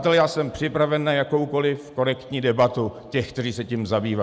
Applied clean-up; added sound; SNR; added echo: none; none; none; none.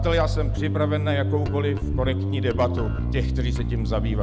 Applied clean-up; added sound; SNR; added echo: none; Bass guitar; -3 dB; none.